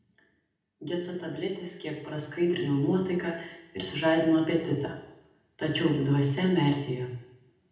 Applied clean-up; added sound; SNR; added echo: none; none; none; reverberation time 0.8 s.